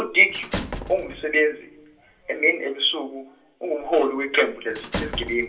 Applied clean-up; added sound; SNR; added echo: none; Squeak / Slam / Human group actions; 12 dB; reverberation time 0.3 s.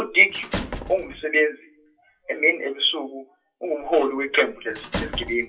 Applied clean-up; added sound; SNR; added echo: classical method WPE with log-MMSE.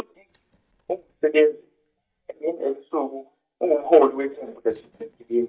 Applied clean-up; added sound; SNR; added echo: neural mask model DeepFilterNet 3.